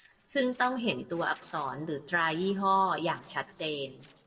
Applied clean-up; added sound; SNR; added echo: neural separator model SepFormer DNS4.